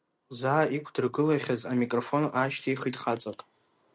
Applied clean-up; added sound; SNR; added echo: none; none; none; none.